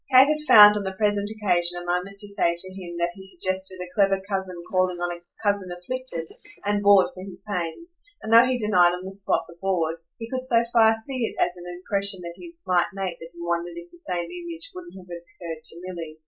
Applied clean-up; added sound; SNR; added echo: neural mask model Resemble Enhance denoiser.